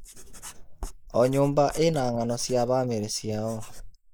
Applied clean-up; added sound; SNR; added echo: neural mask model Resemble Enhance denoiser.